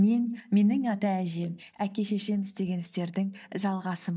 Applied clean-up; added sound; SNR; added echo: neural mask model DeepFilterNet 3.